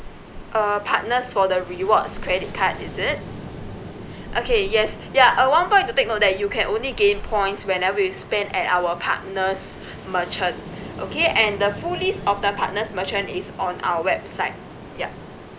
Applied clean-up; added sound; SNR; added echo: none; Ocean; 12 dB; none.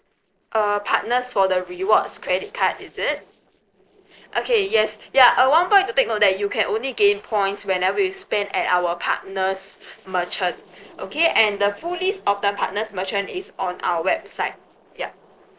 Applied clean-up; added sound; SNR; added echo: neural separator model SepFormer DNS4.